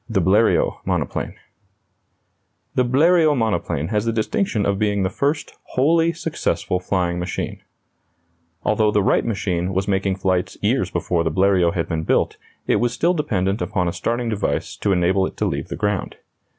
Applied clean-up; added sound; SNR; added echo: none; none; none; none.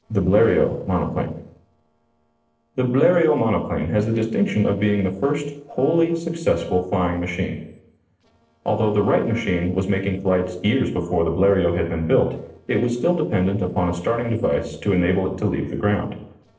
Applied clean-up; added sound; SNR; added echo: neural separator model SepFormer DNS4.